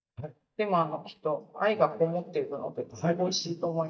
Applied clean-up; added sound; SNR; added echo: neural mask model DeepFilterNet 3.